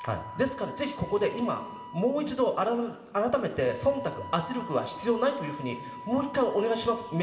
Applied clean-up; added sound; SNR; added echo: none; Wind instrument, woodwind instrument; 14 dB; reverberation time 2.5 s.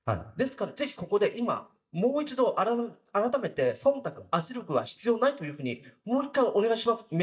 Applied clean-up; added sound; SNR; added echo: neural mask model DeepFilterNet 3.